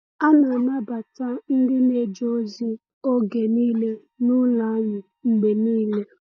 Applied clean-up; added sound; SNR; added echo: neural mask model DeepFilterNet 3.